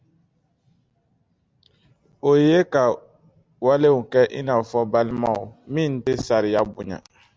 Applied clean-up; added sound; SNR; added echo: none; none; none; none.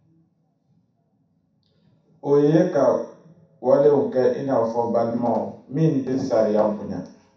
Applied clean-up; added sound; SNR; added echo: none; none; none; reverberation time 0.7 s.